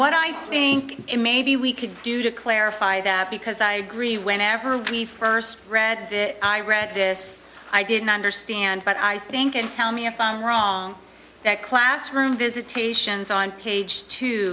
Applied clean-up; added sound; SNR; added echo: none; none; none; none.